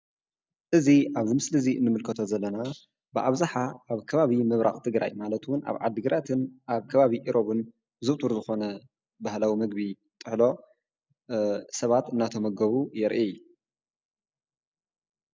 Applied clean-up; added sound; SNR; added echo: none; none; none; none.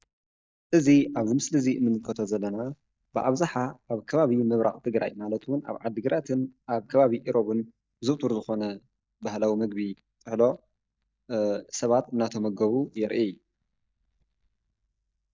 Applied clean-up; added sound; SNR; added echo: neural mask model DeepFilterNet 3.